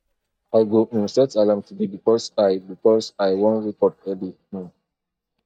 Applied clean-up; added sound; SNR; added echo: neural mask model DeepFilterNet 3.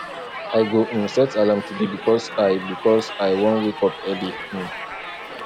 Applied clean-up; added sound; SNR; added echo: none; Crowd; 11 dB; none.